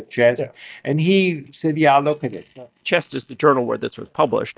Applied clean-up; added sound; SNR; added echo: neural mask model DeepFilterNet 3.